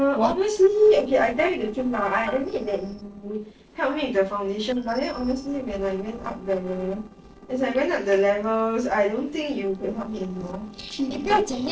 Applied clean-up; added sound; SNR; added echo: neural separator model SepFormer DNS4.